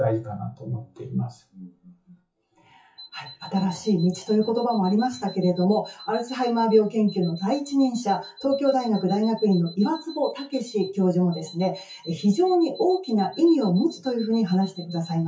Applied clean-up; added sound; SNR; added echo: classical method WPE with log-MMSE.